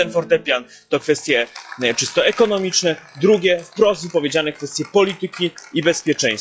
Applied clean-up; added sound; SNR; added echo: classical method log-MMSE.